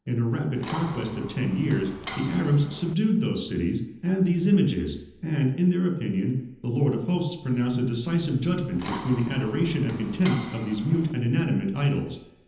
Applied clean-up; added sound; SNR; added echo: none; Mechanisms; 14 dB; reverberation time 0.9 s.